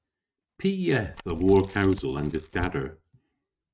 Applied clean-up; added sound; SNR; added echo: neural mask model RNNoise.